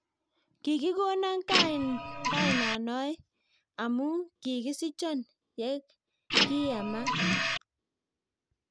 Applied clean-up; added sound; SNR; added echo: none; Printer; -4 dB; none.